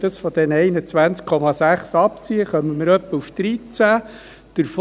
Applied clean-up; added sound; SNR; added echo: none; none; none; none.